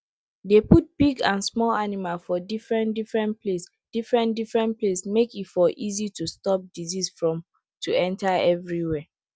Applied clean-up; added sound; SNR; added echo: none; none; none; none.